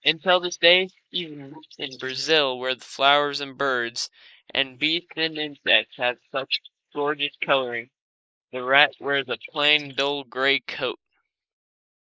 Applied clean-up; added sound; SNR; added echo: neural mask model Resemble Enhance denoiser.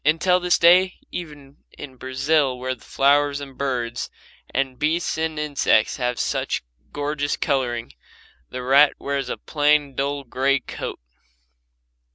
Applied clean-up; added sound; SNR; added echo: none; none; none; none.